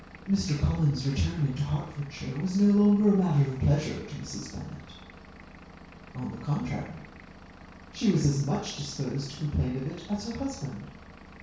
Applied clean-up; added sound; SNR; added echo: none; Engine / Vehicle; 19 dB; reverberation time 0.6 s.